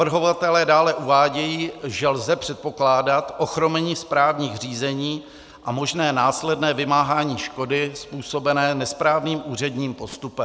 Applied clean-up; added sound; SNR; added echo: none; none; none; none.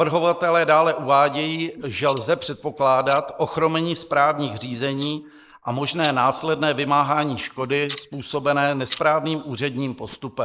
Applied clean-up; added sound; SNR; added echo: neural mask model Resemble Enhance denoiser.